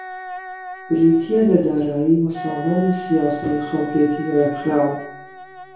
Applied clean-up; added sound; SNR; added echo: none; Wind instrument, woodwind instrument; 13 dB; reverberation time 0.6 s.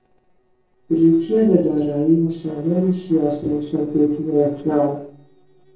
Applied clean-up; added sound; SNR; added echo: neural separator model SepFormer DNS4.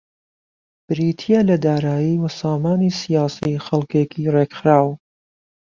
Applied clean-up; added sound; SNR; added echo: none; none; none; none.